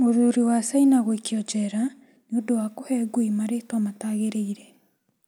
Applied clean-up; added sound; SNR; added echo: none; none; none; none.